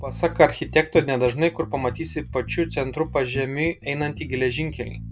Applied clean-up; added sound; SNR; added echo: none; Bass guitar; 12 dB; none.